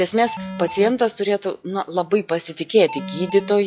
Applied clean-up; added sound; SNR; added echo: classical method log-MMSE.